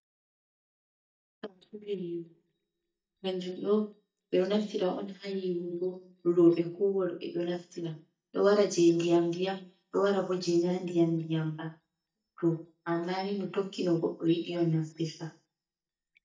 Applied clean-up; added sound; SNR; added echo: neural mask model DeepFilterNet 3.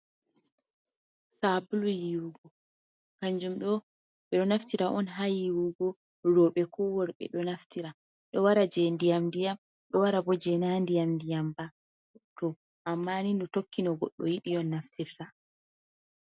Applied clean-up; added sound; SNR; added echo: none; none; none; none.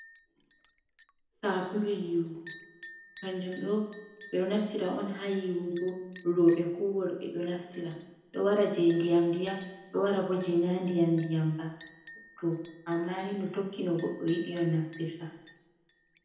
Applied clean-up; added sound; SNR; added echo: none; Chink, clink; 13 dB; reverberation time 0.9 s.